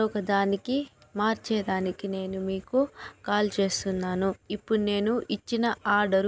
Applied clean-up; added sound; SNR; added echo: none; none; none; none.